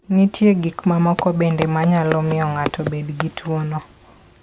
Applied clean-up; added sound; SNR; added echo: none; Walk, footsteps; 11 dB; none.